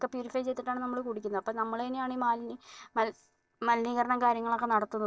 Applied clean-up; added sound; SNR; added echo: neural separator model SepFormer DNS4.